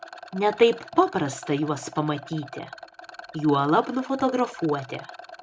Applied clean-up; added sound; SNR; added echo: none; Rattle; 17 dB; none.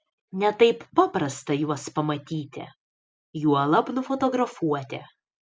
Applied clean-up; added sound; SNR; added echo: none; none; none; none.